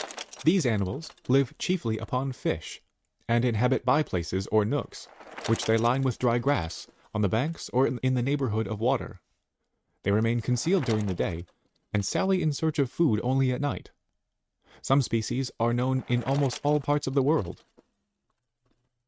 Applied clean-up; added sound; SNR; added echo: neural mask model RNNoise.